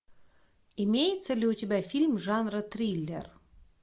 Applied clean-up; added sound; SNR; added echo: none; none; none; none.